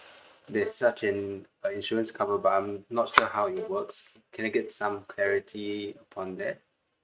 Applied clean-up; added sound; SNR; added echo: neural mask model RNNoise.